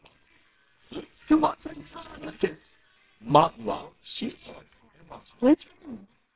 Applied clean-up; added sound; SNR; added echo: neural separator model SepFormer WHAMR!.